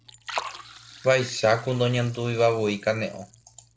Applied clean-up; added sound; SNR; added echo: none; Liquid; 15 dB; none.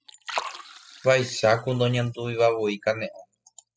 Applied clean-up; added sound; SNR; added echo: classical method spectral subtraction.